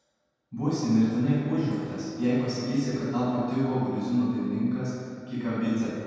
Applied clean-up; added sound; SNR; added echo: none; none; none; reverberation time 2.0 s.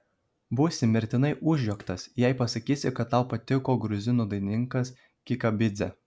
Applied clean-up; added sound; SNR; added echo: none; none; none; none.